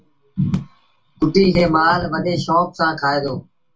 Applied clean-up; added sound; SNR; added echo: none; none; none; reverberation time 0.2 s.